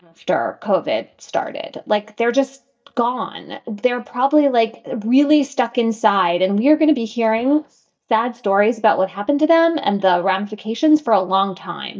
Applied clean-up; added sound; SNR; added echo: neural mask model DeepFilterNet 3.